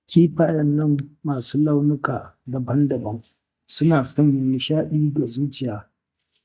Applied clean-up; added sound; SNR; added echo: neural mask model DeepFilterNet 3.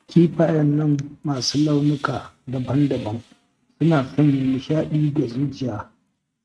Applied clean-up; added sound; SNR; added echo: neural mask model RNNoise.